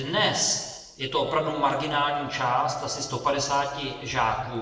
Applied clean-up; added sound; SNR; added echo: neural separator model SepFormer DNS4.